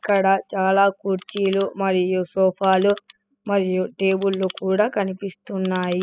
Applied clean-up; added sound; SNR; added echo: classical method spectral subtraction.